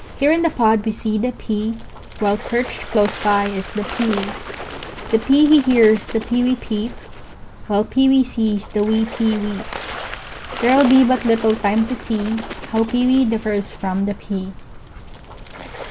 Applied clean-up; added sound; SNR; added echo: none; Water / Bird; 14 dB; none.